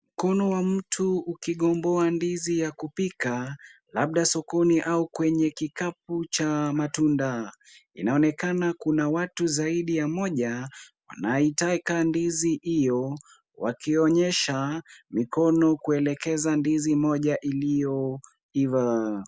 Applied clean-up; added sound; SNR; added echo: none; none; none; none.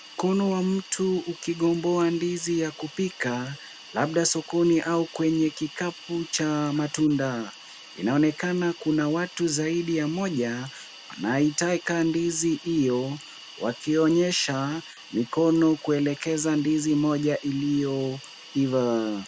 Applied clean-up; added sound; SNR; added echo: none; Hiss; 19 dB; none.